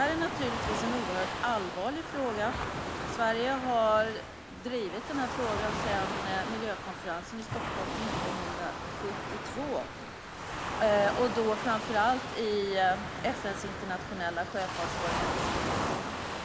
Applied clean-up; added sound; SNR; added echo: none; Waves, surf; 3 dB; none.